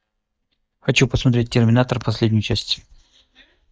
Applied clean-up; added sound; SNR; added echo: neural mask model DeepFilterNet 3.